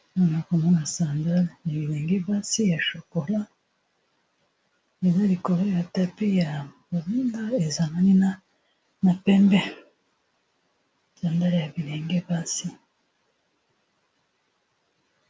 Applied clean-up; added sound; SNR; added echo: none; none; none; none.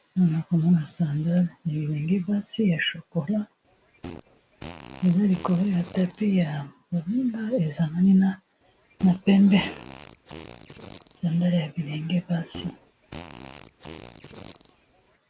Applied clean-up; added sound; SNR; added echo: none; Fart; 19 dB; none.